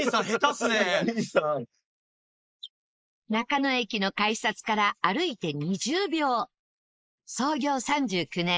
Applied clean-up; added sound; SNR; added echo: neural mask model Resemble Enhance denoiser.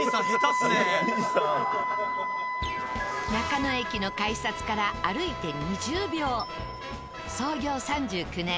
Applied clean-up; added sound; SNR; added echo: none; Wind instrument, woodwind instrument; 3 dB; none.